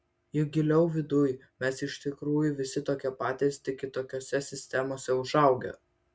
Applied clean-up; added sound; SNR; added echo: none; none; none; none.